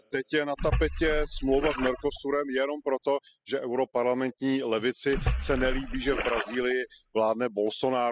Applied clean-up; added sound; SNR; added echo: classical method spectral subtraction.